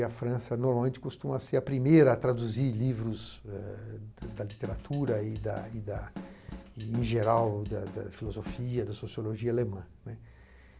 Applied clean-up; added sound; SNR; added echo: none; Drum kit; 13 dB; none.